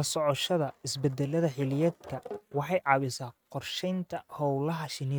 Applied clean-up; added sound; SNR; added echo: neural mask model RNNoise.